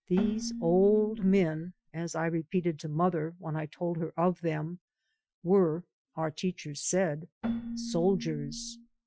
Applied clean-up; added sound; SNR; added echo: classical method Wiener filter.